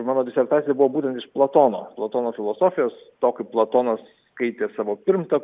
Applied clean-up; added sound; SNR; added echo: none; none; none; none.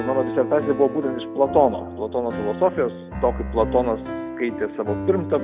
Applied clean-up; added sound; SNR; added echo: none; Piano; 7 dB; none.